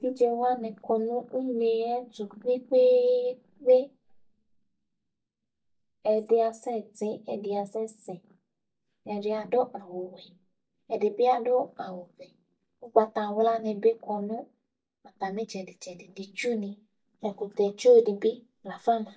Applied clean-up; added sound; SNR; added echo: neural mask model DeepFilterNet 3.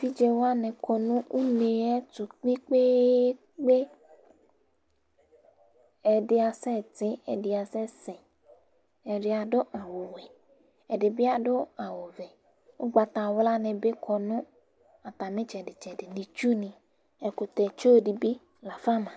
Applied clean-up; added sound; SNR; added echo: none; none; none; none.